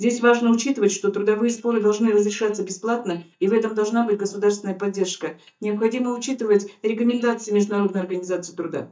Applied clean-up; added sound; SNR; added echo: neural mask model DeepFilterNet 3.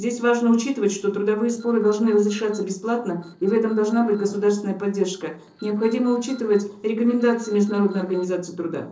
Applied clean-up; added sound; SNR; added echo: neural separator model SepFormer DNS4.